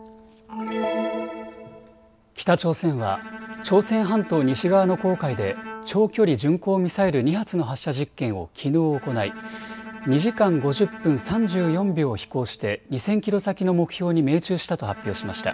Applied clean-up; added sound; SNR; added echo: none; Bowed string instrument; 17 dB; none.